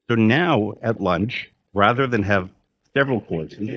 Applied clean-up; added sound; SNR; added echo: neural mask model DeepFilterNet 3.